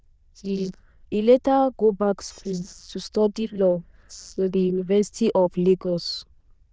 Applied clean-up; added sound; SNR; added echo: neural diffusion model UNIVERSE++.